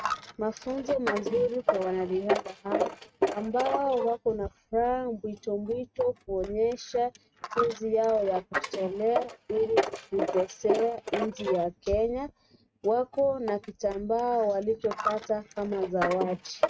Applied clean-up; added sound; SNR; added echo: neural mask model RNNoise.